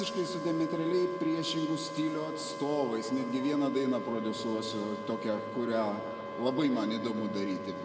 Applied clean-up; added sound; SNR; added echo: none; Wind instrument, woodwind instrument; 9 dB; reverberation time 1.8 s.